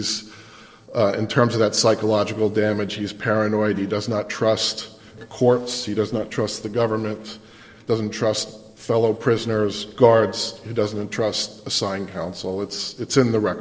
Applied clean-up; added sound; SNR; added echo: neural separator model SepFormer DNS4.